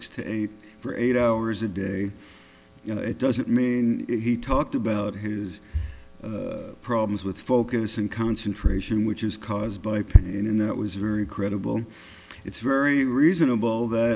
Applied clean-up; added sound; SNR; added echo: none; none; none; none.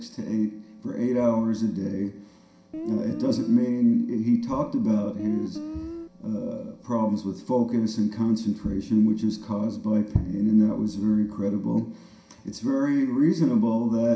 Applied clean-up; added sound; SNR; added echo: none; Guitar; 10 dB; reverberation time 0.5 s.